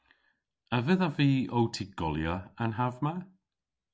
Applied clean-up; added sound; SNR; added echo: none; none; none; none.